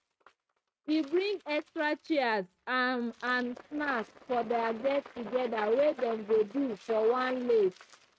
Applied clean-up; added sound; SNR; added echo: neural mask model RNNoise.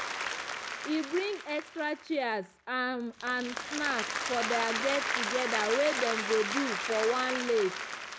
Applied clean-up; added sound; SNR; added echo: none; Applause; 3 dB; none.